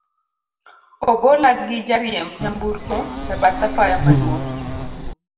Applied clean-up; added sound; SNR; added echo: none; Insect; 1 dB; reverberation time 1.2 s.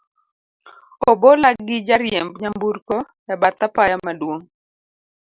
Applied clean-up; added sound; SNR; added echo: none; none; none; none.